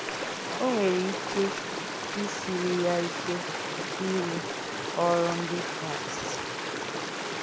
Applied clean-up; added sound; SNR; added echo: none; Stream; 2 dB; none.